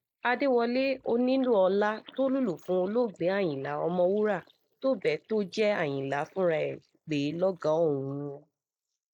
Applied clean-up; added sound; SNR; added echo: neural mask model Resemble Enhance denoiser.